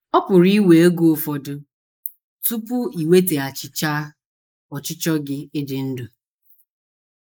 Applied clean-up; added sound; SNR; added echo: neural mask model Resemble Enhance denoiser.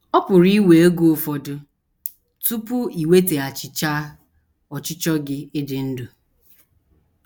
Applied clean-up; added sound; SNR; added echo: none; none; none; none.